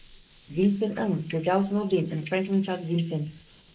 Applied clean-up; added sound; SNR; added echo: neural mask model Resemble Enhance denoiser.